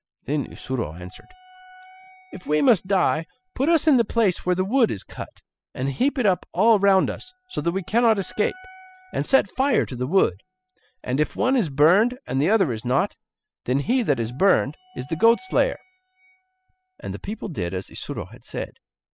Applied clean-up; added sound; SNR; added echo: classical method spectral subtraction.